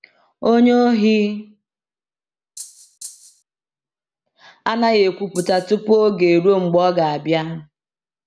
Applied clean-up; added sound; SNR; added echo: none; Rattle (instrument); 18 dB; none.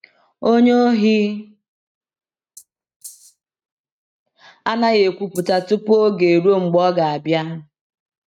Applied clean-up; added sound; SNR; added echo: neural mask model RNNoise.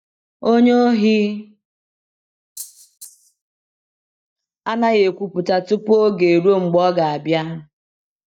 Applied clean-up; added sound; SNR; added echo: neural mask model DeepFilterNet 3.